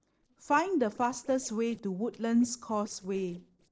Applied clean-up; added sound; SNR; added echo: neural separator model SepFormer DNS4.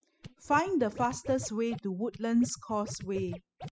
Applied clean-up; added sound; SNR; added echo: classical method spectral subtraction.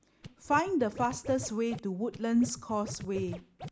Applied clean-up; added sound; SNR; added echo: none; Scratching (performance technique); 13 dB; none.